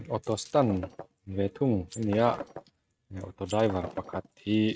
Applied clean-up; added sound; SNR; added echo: neural mask model RNNoise.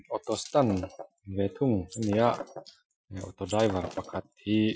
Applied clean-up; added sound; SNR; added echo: classical method Wiener filter.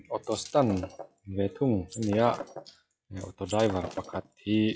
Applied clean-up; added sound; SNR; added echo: classical method log-MMSE.